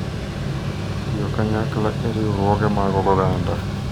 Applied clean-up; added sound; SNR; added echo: none; Mechanical fan; 1 dB; none.